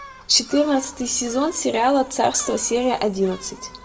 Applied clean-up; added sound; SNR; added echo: none; Gull, seagull; 19 dB; reverberation time 1.3 s.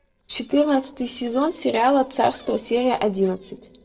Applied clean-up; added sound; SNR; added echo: neural separator model SepFormer DNS4.